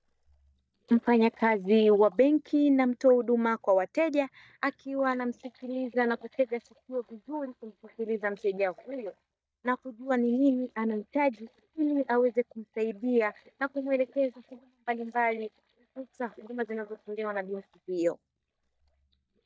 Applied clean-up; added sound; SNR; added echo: neural mask model DeepFilterNet 3.